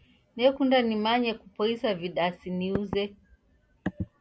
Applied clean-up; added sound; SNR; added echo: none; Knock / Wood; 9 dB; none.